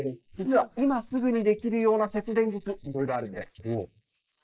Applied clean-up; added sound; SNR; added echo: neural mask model Resemble Enhance denoiser.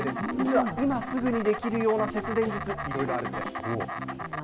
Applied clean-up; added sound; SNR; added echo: none; Insect; 8 dB; none.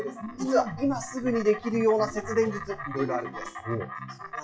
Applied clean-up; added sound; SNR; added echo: classical method log-MMSE.